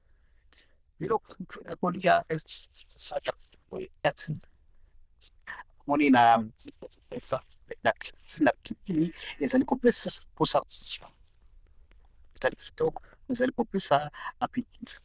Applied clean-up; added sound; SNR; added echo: neural diffusion model UNIVERSE++.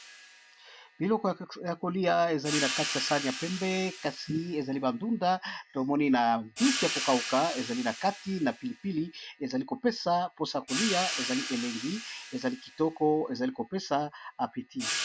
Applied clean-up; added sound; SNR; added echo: none; Cymbal; 8 dB; none.